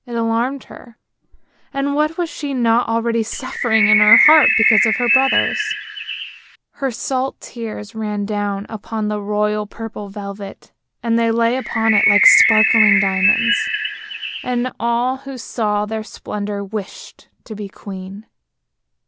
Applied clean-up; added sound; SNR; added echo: none; Bird; -4 dB; none.